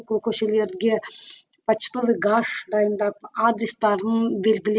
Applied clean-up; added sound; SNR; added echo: none; none; none; none.